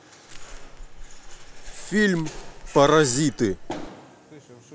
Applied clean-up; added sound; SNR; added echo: none; Crushing; 12 dB; none.